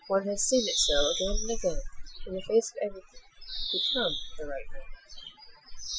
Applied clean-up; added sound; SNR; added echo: classical method Wiener filter.